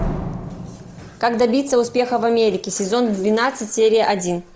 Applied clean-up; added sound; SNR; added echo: none; Slam; 13 dB; none.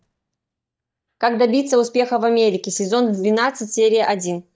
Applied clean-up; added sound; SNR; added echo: neural mask model DeepFilterNet 3.